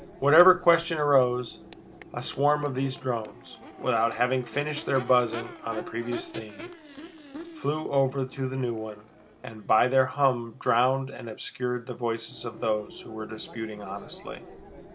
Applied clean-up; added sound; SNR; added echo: none; Crowd / Race car, auto racing / Accelerating, revving, vroom; 17 dB; none.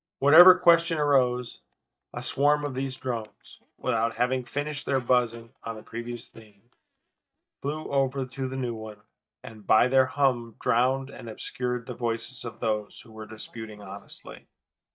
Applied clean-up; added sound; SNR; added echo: neural mask model DeepFilterNet 3.